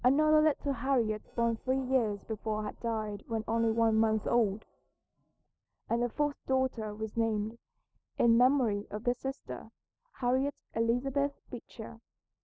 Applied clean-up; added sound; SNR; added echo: neural separator model SepFormer DNS4.